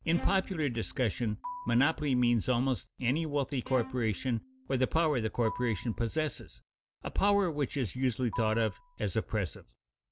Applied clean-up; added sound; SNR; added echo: none; Bowed string instrument + Marimba, xylophone; 17 dB; none.